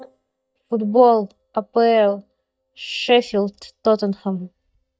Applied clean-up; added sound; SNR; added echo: neural mask model DeepFilterNet 3.